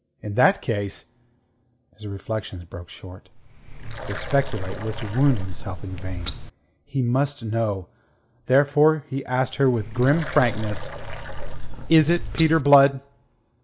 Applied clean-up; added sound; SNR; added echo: none; Water; 4 dB; none.